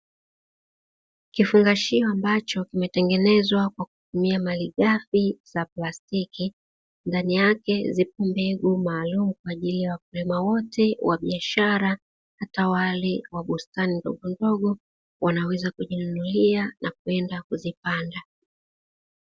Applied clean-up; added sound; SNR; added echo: none; none; none; none.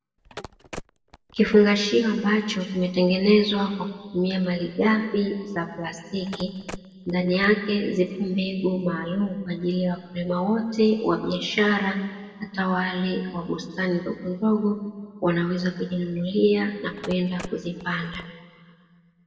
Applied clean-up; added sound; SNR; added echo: none; Telephone; 17 dB; reverberation time 1.5 s.